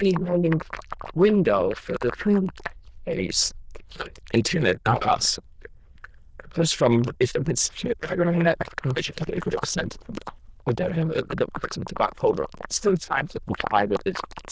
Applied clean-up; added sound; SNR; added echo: neural diffusion model UNIVERSE++.